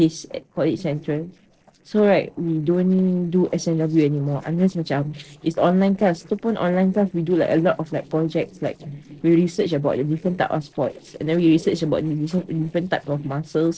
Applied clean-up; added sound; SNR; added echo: neural separator model SepFormer DNS4.